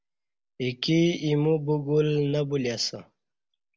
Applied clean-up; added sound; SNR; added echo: none; none; none; none.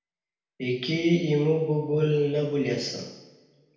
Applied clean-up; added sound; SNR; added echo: none; none; none; reverberation time 0.9 s.